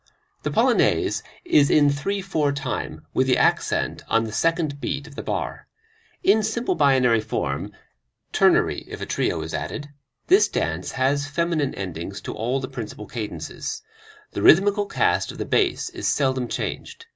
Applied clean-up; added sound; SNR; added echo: none; none; none; none.